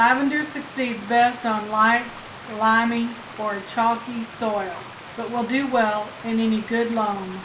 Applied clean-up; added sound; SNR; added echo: none; Stream; 16 dB; reverberation time 1.3 s.